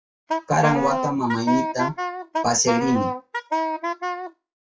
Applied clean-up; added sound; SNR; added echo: classical method WPE with log-MMSE.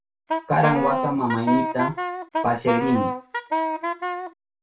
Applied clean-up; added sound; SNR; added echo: none; Wind instrument, woodwind instrument; 2 dB; reverberation time 0.2 s.